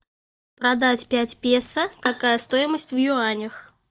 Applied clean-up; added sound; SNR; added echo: neural mask model DeepFilterNet 3.